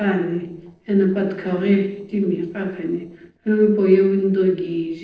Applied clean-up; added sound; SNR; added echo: neural separator model SepFormer DNS4.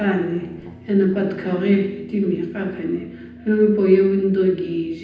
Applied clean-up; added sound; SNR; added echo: none; Guitar; 18 dB; reverberation time 0.9 s.